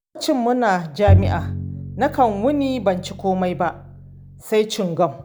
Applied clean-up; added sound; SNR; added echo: none; Bowed string instrument; 2 dB; none.